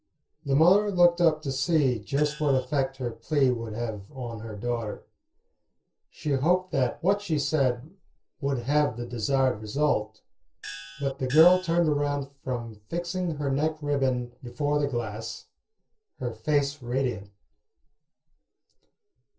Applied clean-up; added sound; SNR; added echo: neural separator model SepFormer DNS4.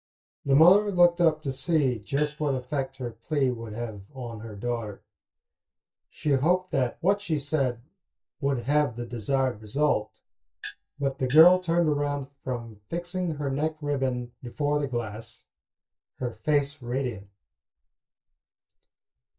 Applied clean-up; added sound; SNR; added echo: neural mask model DeepFilterNet 3.